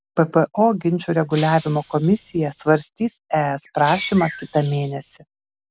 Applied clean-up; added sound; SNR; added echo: none; Shatter + Bird; 17 dB; none.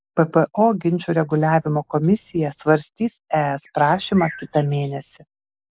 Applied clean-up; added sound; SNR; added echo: neural mask model Resemble Enhance denoiser.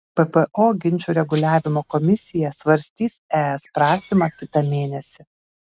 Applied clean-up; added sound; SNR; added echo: neural mask model RNNoise.